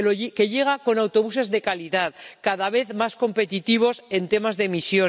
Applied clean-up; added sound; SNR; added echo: none; none; none; none.